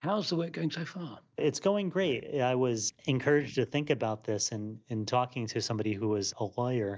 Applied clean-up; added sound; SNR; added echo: neural mask model DeepFilterNet 3.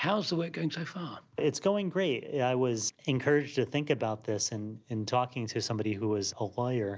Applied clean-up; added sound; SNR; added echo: none; none; none; none.